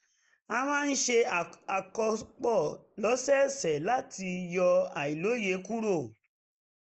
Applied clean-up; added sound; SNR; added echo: neural mask model Resemble Enhance denoiser.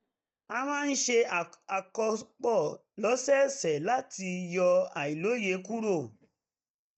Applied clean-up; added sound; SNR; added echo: neural mask model DeepFilterNet 3.